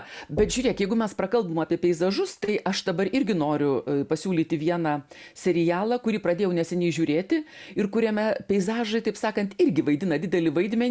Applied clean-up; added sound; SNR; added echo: none; Knock / Wood; 17 dB; none.